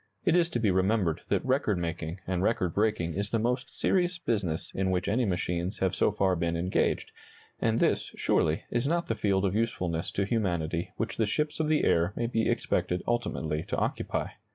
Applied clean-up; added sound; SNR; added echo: neural mask model Resemble Enhance denoiser.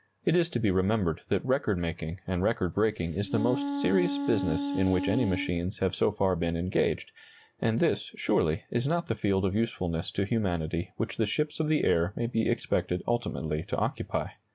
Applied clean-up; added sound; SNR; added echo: none; Wind instrument, woodwind instrument; 4 dB; none.